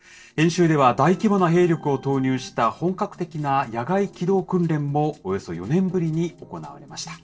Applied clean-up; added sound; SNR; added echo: neural separator model SepFormer DNS4.